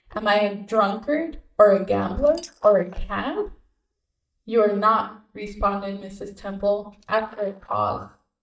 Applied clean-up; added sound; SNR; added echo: neural mask model DeepFilterNet 3.